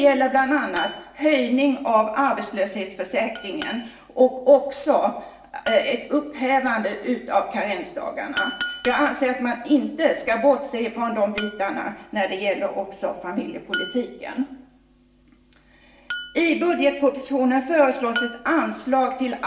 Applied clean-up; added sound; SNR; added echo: none; Chink, clink; 7 dB; reverberation time 0.8 s.